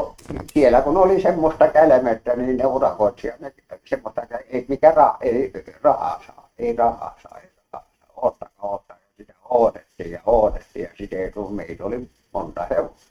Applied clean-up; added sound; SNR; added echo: neural mask model RNNoise.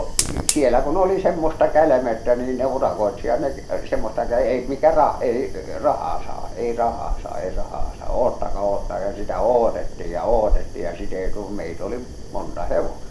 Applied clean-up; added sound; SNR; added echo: none; Fire; 4 dB; none.